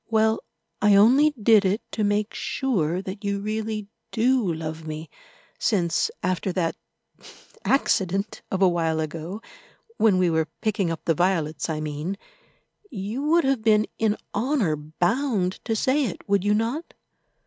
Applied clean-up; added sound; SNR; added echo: none; none; none; none.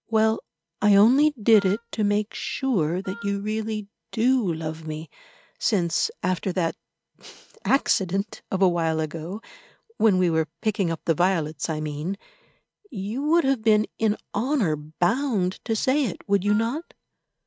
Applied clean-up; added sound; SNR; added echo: neural mask model RNNoise.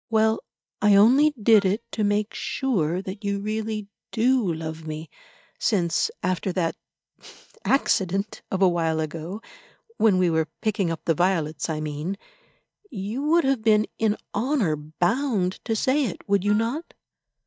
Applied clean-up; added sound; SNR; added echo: neural mask model DeepFilterNet 3.